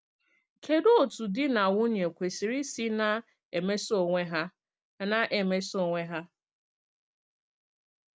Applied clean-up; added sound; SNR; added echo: none; none; none; none.